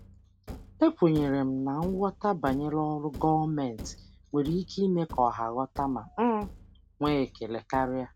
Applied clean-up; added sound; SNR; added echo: none; Thump, thud; 17 dB; none.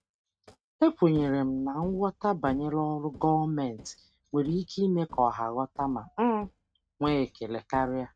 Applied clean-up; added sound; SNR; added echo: neural mask model RNNoise.